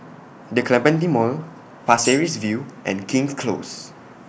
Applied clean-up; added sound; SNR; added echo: none; Tambourine; 12 dB; none.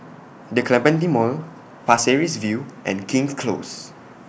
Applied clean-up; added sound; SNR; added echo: none; none; none; none.